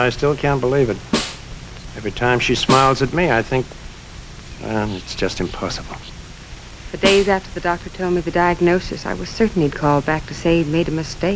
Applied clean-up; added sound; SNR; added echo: none; Snare drum; 9 dB; none.